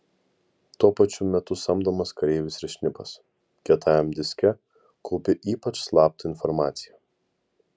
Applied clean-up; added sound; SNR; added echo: none; none; none; none.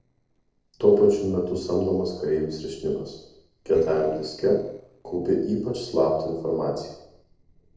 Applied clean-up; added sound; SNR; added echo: neural separator model SepFormer DNS4.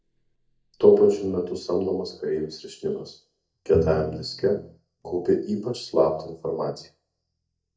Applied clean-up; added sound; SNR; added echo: neural mask model DeepFilterNet 3.